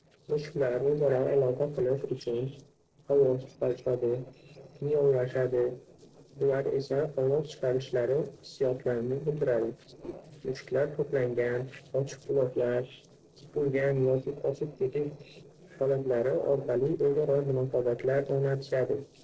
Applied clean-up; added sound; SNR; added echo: neural separator model SepFormer DNS4.